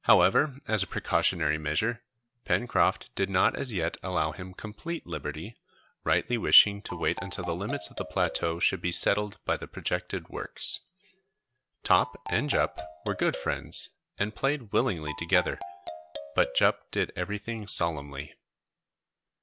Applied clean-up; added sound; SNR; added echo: none; Marimba, xylophone; 11 dB; none.